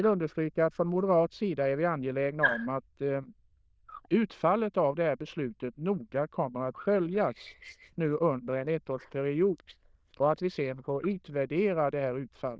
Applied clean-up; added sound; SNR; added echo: neural diffusion model UNIVERSE++.